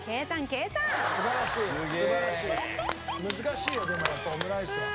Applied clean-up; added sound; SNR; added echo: none; none; none; none.